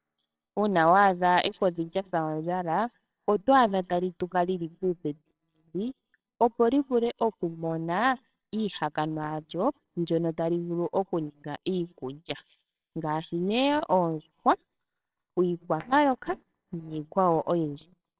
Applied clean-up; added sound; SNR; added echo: neural separator model SepFormer WHAMR!.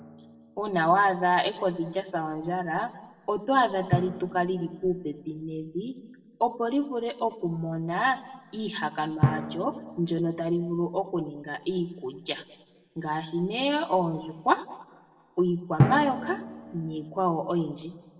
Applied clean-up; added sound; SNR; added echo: none; Drum; 7 dB; reverberation time 1.1 s.